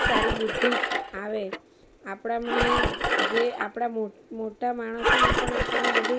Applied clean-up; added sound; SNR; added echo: none; Engine; -4 dB; none.